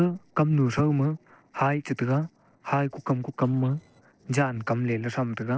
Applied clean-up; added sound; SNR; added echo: neural separator model SepFormer DNS4.